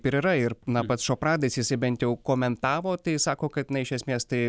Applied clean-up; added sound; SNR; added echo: none; none; none; none.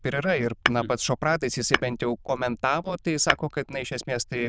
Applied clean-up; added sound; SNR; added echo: neural diffusion model UNIVERSE++.